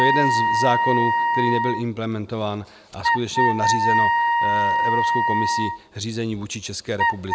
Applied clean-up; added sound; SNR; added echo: none; Wind instrument, woodwind instrument; -5 dB; none.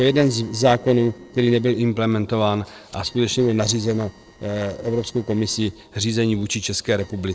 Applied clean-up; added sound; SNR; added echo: neural separator model SepFormer DNS4.